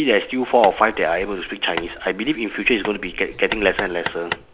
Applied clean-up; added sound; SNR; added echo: none; Hammer; 13 dB; none.